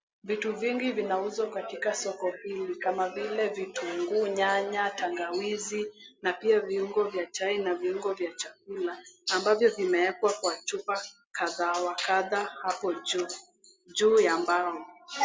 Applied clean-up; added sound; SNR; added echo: none; none; none; none.